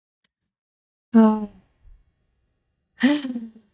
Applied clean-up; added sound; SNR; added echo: neural mask model DeepFilterNet 3.